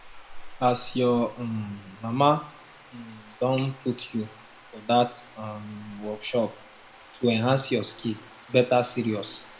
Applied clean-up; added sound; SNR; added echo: none; Bathtub (filling or washing); 18 dB; reverberation time 0.5 s.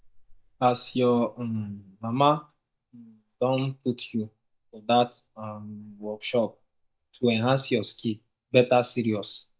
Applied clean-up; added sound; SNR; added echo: neural mask model DeepFilterNet 3.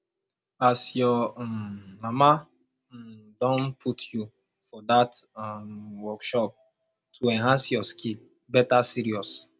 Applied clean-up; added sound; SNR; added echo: none; none; none; none.